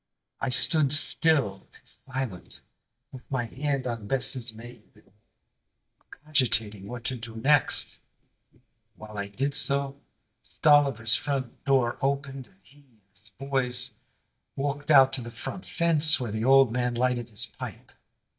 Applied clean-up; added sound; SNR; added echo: neural mask model DeepFilterNet 3.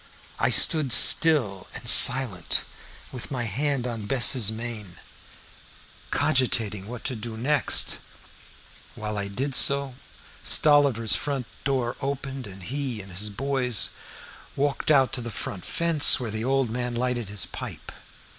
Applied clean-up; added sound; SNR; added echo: none; none; none; none.